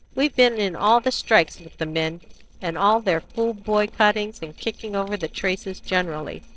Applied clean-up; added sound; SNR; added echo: neural separator model SepFormer DNS4.